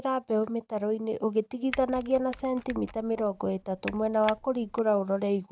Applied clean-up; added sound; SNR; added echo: none; Typing; 16 dB; none.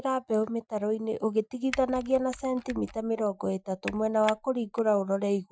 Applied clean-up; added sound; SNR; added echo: classical method Wiener filter.